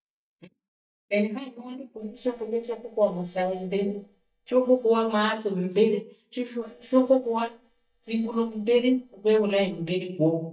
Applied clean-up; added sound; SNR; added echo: neural mask model DeepFilterNet 3.